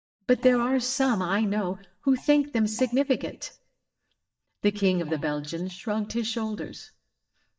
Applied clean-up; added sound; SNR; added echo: neural mask model DeepFilterNet 3.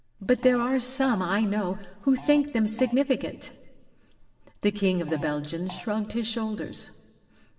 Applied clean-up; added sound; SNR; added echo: none; Fart; 20 dB; reverberation time 1.4 s.